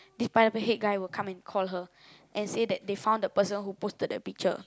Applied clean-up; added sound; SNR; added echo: none; none; none; none.